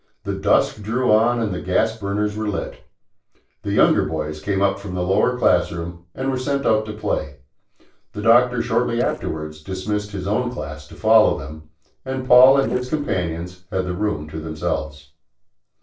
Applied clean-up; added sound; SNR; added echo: neural separator model SepFormer DNS4.